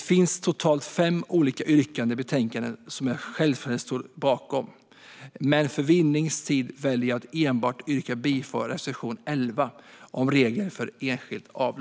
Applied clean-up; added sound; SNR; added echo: none; none; none; none.